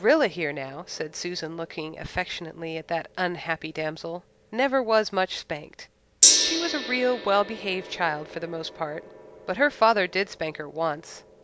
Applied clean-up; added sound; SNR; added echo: none; Gong; 4 dB; none.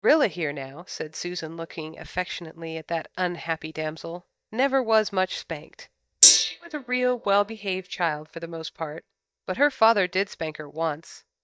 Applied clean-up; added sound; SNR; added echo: neural mask model DeepFilterNet 3.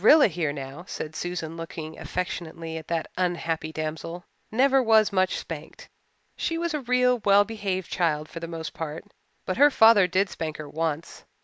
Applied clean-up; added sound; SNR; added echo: none; none; none; none.